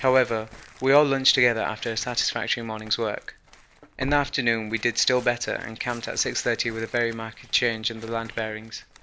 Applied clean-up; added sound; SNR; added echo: none; Tearing; 19 dB; none.